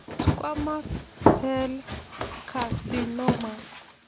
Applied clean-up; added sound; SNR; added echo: none; Run; -4 dB; none.